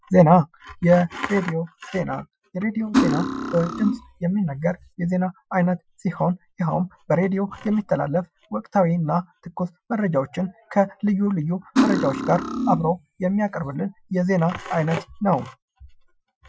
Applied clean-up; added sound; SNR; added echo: classical method Wiener filter.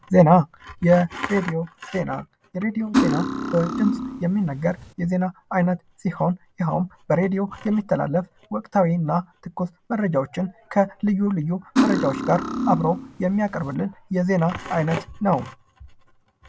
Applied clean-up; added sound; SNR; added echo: none; Cutlery, silverware; 2 dB; none.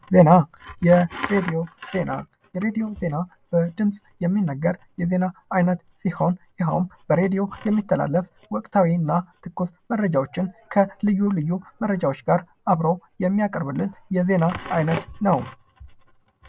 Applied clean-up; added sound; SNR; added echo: none; none; none; none.